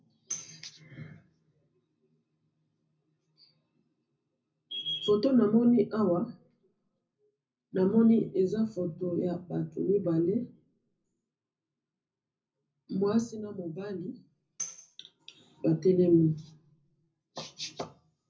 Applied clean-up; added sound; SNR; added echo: none; Tambourine; 15 dB; reverberation time 0.4 s.